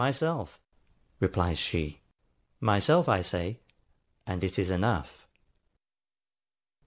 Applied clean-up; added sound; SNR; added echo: none; none; none; none.